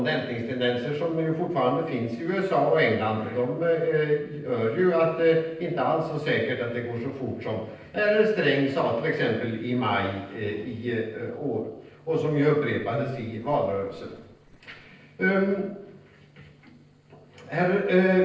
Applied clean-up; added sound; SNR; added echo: neural separator model SepFormer DNS4.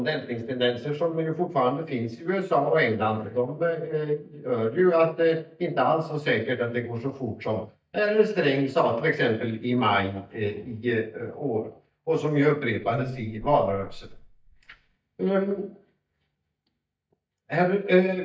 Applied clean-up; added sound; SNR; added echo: neural mask model DeepFilterNet 3.